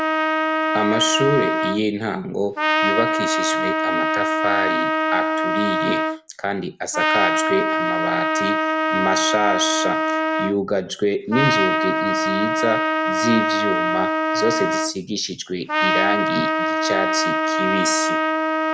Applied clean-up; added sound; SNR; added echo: none; Trumpet; -4 dB; none.